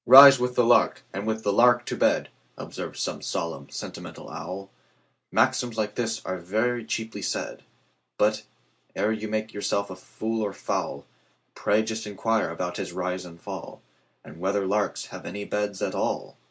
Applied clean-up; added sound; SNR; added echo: none; none; none; none.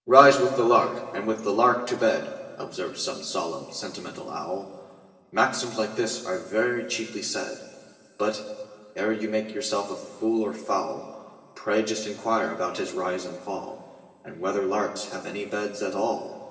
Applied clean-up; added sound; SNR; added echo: none; none; none; reverberation time 2.8 s.